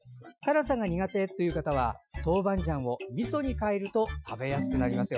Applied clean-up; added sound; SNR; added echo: classical method Wiener filter.